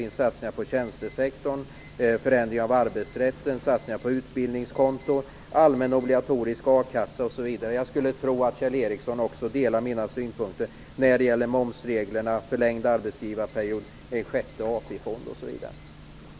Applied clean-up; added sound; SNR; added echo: none; Alarm; 7 dB; none.